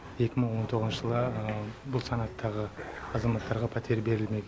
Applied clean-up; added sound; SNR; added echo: none; Dog; 14 dB; none.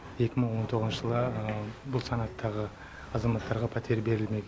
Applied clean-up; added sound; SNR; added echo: none; none; none; none.